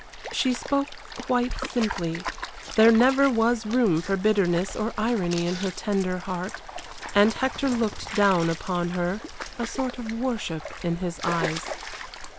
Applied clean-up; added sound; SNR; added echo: none; Stream; 10 dB; none.